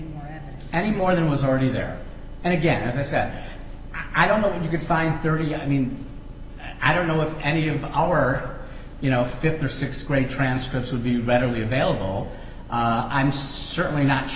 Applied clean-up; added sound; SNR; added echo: none; none; none; none.